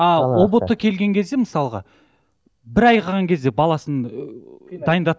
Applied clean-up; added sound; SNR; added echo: none; none; none; none.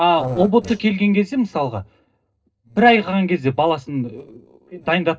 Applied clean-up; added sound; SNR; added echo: neural separator model SepFormer DNS4.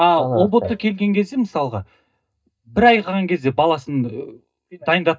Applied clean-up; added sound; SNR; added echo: neural mask model DeepFilterNet 3.